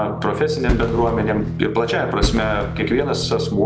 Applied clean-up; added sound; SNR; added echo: none; Guitar + Fireworks; 4 dB; none.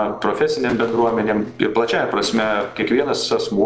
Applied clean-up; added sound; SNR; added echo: neural separator model SepFormer DNS4.